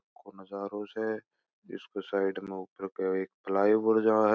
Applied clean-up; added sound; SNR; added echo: none; none; none; none.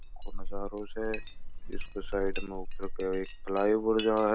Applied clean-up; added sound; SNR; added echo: none; Chink, clink; 2 dB; none.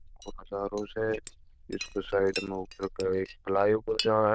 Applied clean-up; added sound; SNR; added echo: neural diffusion model UNIVERSE++.